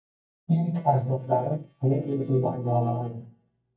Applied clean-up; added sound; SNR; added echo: neural mask model DeepFilterNet 3.